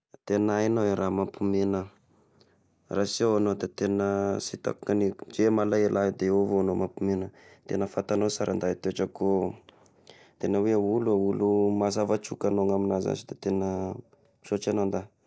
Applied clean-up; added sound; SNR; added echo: none; none; none; none.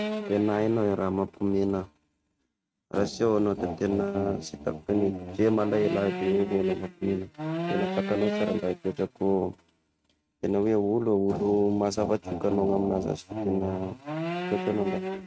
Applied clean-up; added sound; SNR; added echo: neural mask model RNNoise.